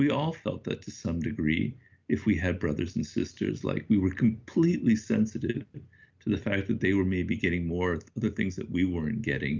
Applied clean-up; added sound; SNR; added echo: none; none; none; none.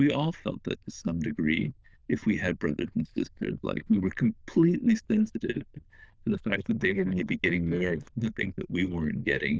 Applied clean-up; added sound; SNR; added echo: neural diffusion model UNIVERSE++.